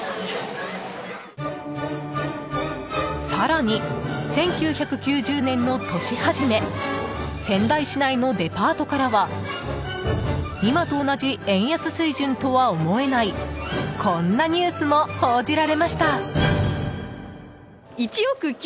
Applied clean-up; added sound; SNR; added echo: none; none; none; none.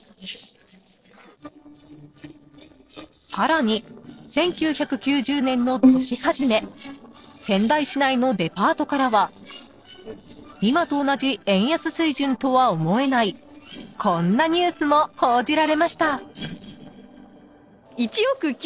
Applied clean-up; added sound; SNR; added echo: neural separator model SepFormer DNS4.